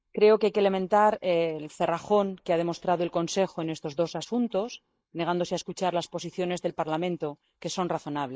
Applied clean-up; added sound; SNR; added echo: neural mask model Resemble Enhance denoiser.